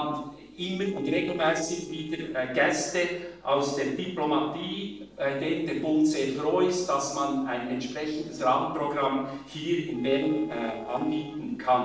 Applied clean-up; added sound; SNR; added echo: neural separator model SepFormer DNS4.